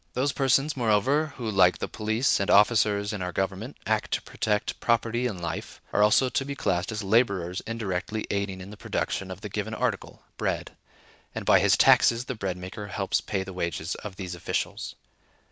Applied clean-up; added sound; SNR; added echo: none; none; none; none.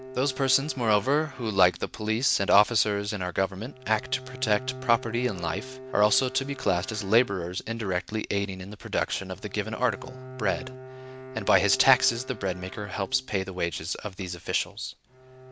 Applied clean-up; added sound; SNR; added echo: none; Bowed string instrument; 16 dB; none.